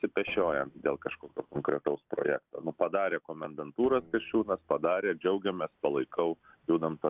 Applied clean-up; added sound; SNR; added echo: neural separator model SepFormer DNS4.